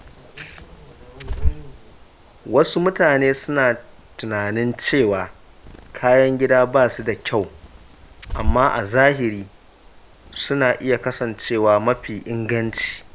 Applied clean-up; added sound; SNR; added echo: none; Bird; 10 dB; none.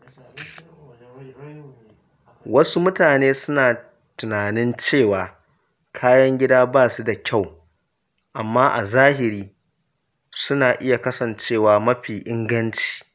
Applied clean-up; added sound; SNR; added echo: none; none; none; none.